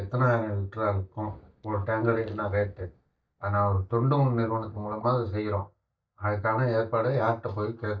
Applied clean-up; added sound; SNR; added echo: neural mask model DeepFilterNet 3.